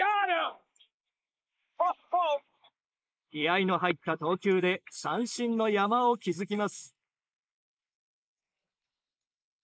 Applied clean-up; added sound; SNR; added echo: neural mask model Resemble Enhance denoiser.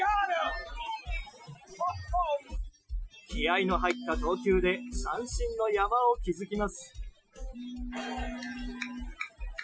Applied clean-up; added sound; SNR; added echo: classical method Wiener filter.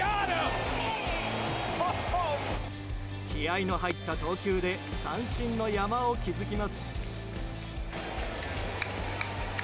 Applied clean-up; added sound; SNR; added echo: none; none; none; none.